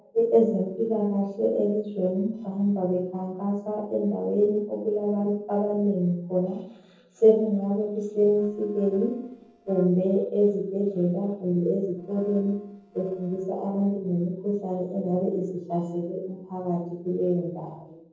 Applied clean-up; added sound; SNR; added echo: neural separator model SepFormer DNS4.